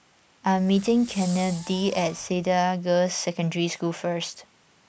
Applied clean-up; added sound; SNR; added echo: none; Fireworks; 18 dB; none.